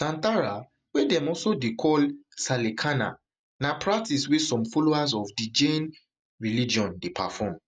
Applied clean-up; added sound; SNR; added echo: none; none; none; none.